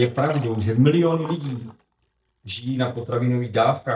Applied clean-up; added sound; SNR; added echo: neural mask model DeepFilterNet 3.